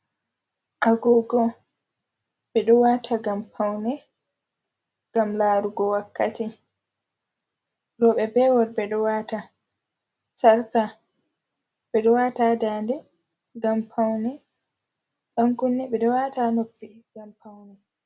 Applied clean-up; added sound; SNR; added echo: none; none; none; none.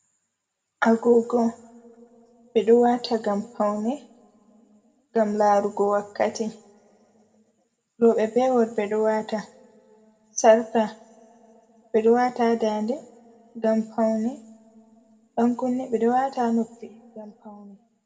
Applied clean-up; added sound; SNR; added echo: none; none; none; reverberation time 1.3 s.